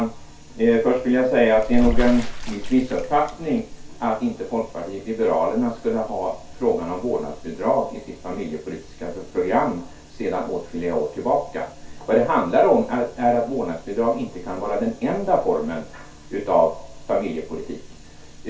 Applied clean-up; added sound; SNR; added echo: none; Bathtub (filling or washing) / Water / Splash, splatter; 1 dB; reverberation time 0.2 s.